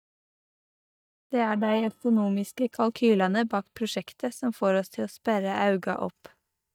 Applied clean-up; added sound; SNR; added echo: neural mask model DeepFilterNet 3.